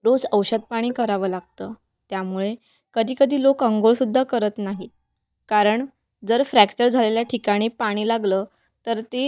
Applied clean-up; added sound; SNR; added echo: neural mask model DeepFilterNet 3.